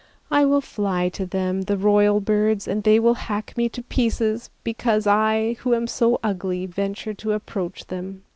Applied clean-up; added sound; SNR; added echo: none; none; none; none.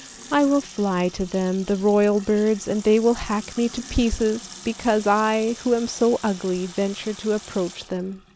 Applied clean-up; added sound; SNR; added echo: none; Sink (filling or washing) / Water tap, faucet; 19 dB; none.